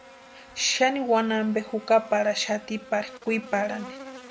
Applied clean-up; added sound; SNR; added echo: none; Buzz; 19 dB; none.